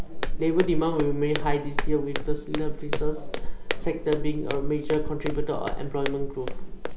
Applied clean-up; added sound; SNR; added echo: none; Walk, footsteps; -3 dB; none.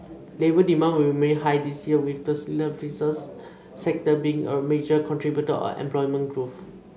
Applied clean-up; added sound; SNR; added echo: none; none; none; none.